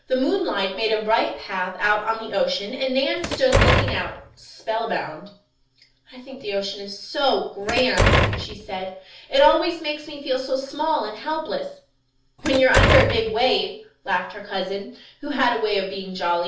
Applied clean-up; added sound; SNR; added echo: none; Door; -2 dB; reverberation time 0.3 s.